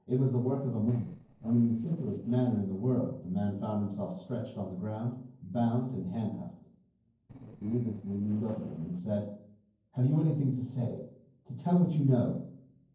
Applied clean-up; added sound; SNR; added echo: neural separator model SepFormer DNS4.